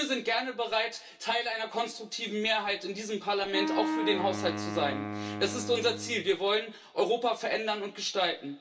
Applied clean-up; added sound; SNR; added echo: none; Wind instrument, woodwind instrument; 4 dB; reverberation time 0.2 s.